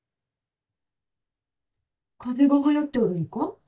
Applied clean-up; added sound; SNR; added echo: neural mask model DeepFilterNet 3.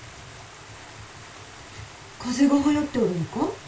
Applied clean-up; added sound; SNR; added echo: none; Stream; 19 dB; reverberation time 0.2 s.